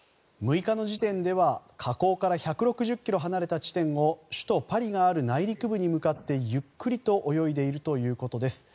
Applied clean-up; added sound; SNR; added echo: neural mask model Resemble Enhance denoiser.